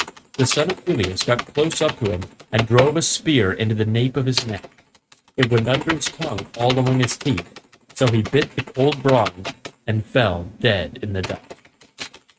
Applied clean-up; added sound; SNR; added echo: neural mask model RNNoise.